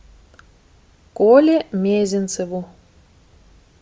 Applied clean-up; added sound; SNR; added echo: none; none; none; none.